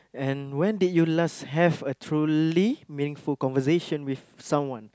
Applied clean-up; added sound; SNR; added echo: none; none; none; none.